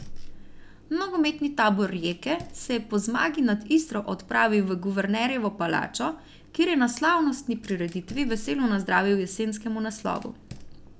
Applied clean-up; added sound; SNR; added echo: none; Fire; 17 dB; none.